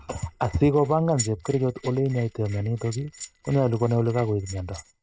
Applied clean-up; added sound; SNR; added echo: neural mask model RNNoise.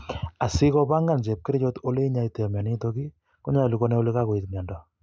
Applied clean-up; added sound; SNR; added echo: none; none; none; none.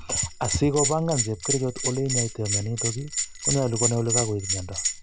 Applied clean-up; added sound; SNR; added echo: none; Bell; 1 dB; none.